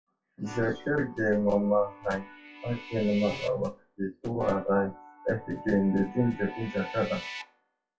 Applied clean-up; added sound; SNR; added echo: classical method WPE with log-MMSE.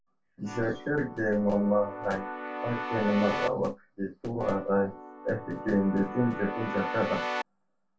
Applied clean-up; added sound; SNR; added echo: none; Keyboard (musical); 7 dB; reverberation time 0.2 s.